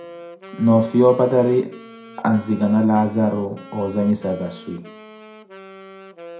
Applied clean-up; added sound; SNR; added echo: none; Wind instrument, woodwind instrument; 20 dB; reverberation time 0.4 s.